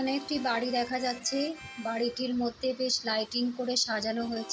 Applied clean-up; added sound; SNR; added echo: none; Harmonica; 19 dB; none.